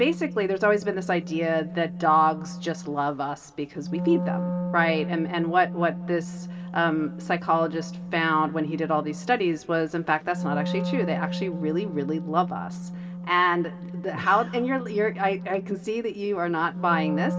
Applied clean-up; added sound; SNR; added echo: none; Wind instrument, woodwind instrument; 7 dB; reverberation time 1.9 s.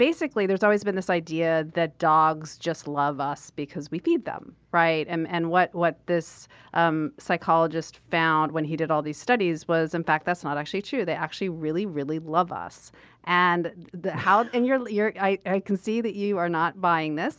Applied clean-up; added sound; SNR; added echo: none; none; none; none.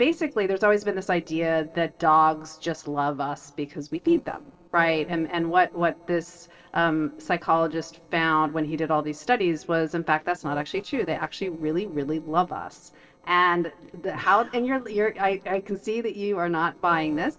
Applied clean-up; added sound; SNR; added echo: neural separator model SepFormer DNS4.